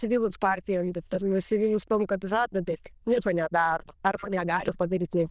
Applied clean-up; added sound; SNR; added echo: neural diffusion model UNIVERSE++.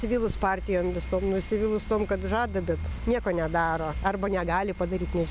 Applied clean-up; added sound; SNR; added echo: none; none; none; none.